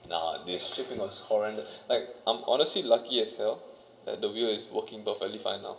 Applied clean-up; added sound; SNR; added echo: none; none; none; reverberation time 2.8 s.